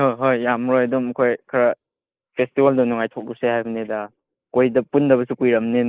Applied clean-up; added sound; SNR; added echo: neural mask model Resemble Enhance denoiser.